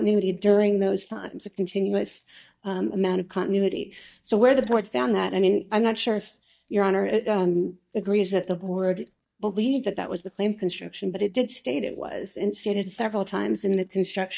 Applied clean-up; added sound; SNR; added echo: neural mask model DeepFilterNet 3.